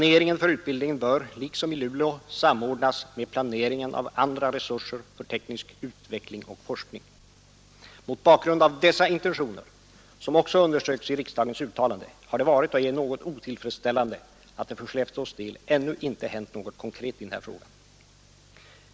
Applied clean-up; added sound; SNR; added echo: none; none; none; none.